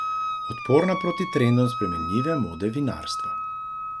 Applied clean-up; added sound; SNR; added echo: none; Wind instrument, woodwind instrument; 6 dB; none.